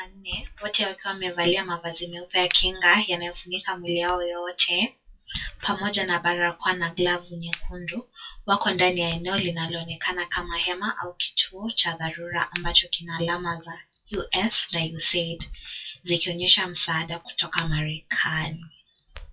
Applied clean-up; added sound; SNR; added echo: classical method WPE with log-MMSE.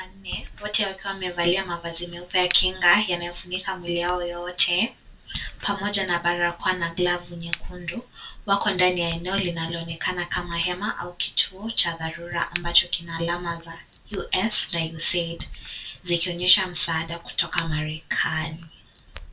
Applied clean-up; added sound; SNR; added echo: none; Crack; 13 dB; reverberation time 0.2 s.